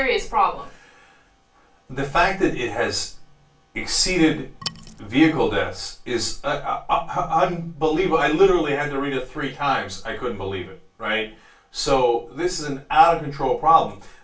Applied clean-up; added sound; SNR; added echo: none; Wood; 13 dB; reverberation time 0.2 s.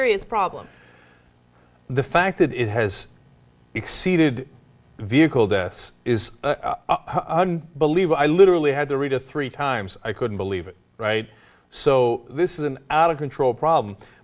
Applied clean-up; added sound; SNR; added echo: none; none; none; none.